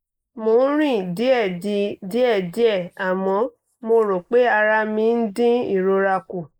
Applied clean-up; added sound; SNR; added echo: neural mask model Resemble Enhance denoiser.